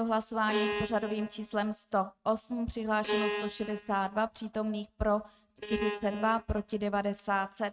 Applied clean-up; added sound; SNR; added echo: neural mask model RNNoise.